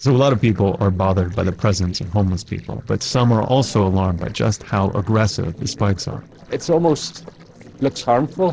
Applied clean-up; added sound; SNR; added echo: neural separator model SepFormer DNS4.